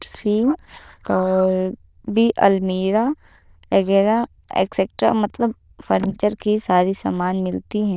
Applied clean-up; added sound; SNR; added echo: neural diffusion model UNIVERSE++.